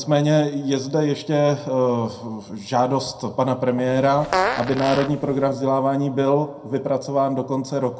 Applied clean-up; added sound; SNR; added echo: none; Fart; 5 dB; reverberation time 0.2 s.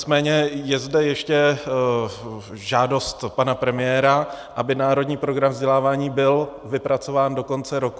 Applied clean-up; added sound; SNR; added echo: none; none; none; none.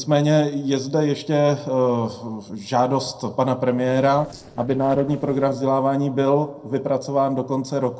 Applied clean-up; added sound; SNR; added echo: neural separator model SepFormer DNS4.